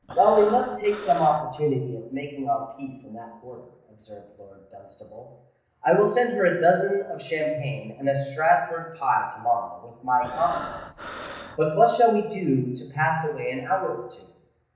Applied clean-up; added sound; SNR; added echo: neural separator model SepFormer DNS4.